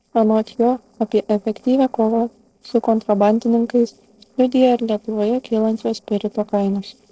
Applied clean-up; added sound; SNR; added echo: neural separator model SepFormer DNS4.